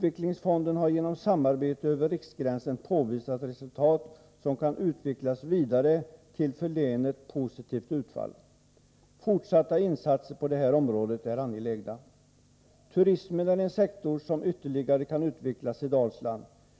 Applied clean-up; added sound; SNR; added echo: none; none; none; none.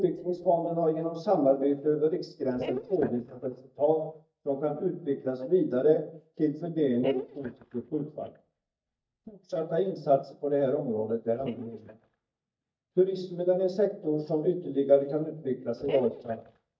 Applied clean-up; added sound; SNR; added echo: neural mask model DeepFilterNet 3.